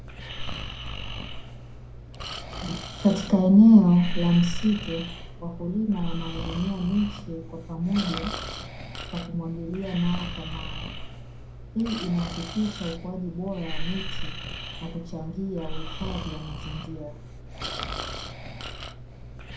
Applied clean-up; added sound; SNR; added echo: none; Breathing; 7 dB; reverberation time 0.4 s.